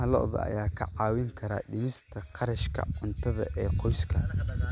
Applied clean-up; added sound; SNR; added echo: none; none; none; none.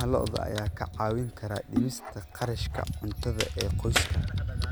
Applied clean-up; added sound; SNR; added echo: none; Typing + Crack; 7 dB; none.